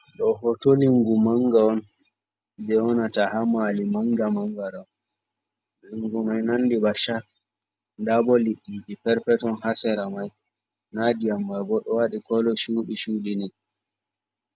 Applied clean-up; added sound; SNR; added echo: none; none; none; none.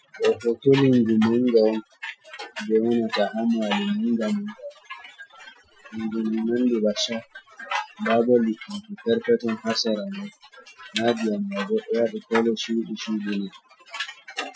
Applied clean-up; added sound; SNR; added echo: classical method Wiener filter.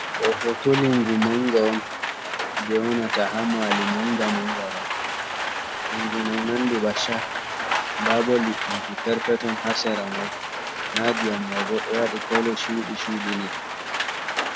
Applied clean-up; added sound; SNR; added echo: none; Rain; 2 dB; none.